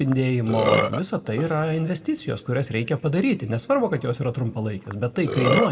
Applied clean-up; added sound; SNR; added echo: none; Burping, eructation; 6 dB; reverberation time 2.5 s.